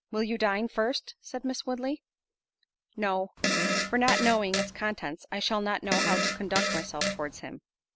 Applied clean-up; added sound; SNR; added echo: none; Fart; -1 dB; none.